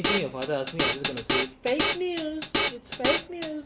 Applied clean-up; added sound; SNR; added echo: none; Drum kit; -1 dB; none.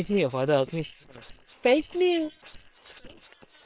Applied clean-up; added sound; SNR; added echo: neural separator model SepFormer WHAM!.